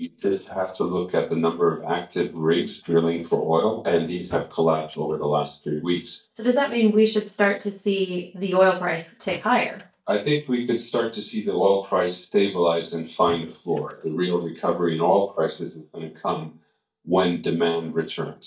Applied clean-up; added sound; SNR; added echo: neural mask model DeepFilterNet 3.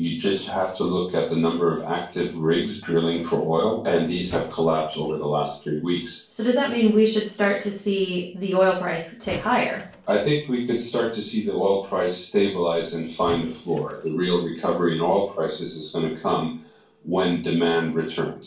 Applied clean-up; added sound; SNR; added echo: none; Squeak / Wood; 18 dB; reverberation time 0.4 s.